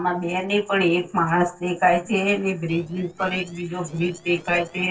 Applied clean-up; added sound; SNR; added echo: neural separator model SepFormer DNS4.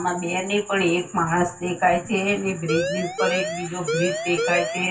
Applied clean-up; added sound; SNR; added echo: none; Siren; 2 dB; reverberation time 0.3 s.